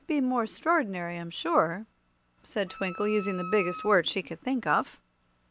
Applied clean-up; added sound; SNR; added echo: none; Wind instrument, woodwind instrument; 11 dB; none.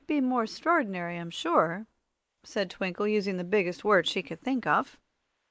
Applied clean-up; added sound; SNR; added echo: neural mask model Resemble Enhance denoiser.